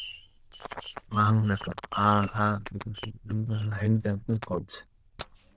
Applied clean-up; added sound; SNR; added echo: neural diffusion model UNIVERSE++.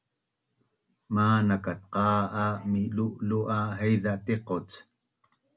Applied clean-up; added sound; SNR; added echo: none; none; none; none.